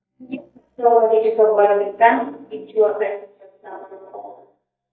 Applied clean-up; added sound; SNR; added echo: neural mask model DeepFilterNet 3.